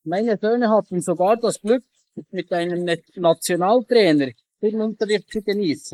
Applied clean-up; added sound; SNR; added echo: neural mask model Resemble Enhance denoiser.